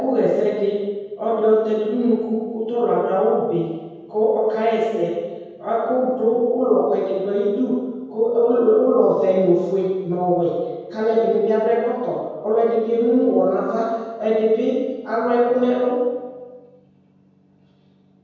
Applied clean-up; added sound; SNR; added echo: none; none; none; reverberation time 1.2 s.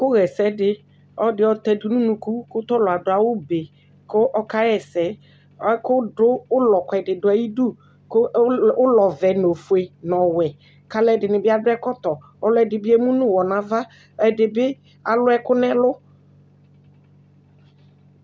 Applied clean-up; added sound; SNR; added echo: none; none; none; none.